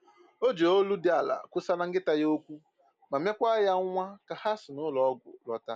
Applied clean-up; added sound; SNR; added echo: none; none; none; none.